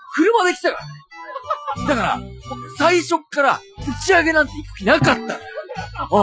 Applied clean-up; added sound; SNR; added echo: classical method Wiener filter.